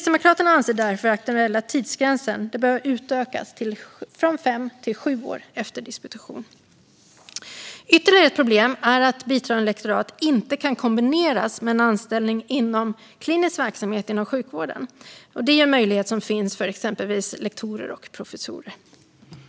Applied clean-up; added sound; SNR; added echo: none; none; none; none.